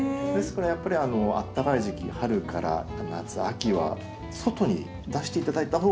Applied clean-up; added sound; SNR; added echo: none; Guitar; 12 dB; none.